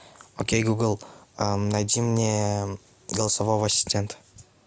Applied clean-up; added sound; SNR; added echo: none; none; none; none.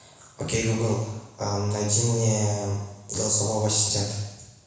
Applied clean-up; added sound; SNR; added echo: none; none; none; reverberation time 1.0 s.